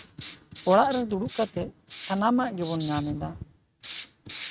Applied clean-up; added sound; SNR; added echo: neural mask model RNNoise.